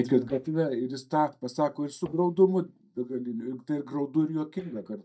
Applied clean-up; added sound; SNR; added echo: neural mask model DeepFilterNet 3.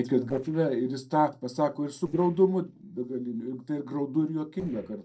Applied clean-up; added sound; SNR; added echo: neural separator model SepFormer DNS4.